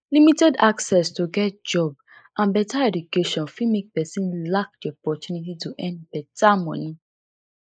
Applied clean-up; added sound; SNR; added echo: neural mask model Resemble Enhance denoiser.